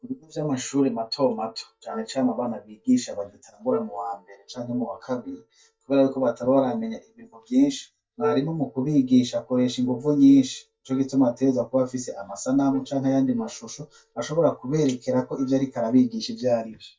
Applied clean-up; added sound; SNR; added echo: neural mask model DeepFilterNet 3.